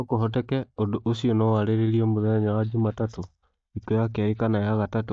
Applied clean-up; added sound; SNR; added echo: neural mask model DeepFilterNet 3.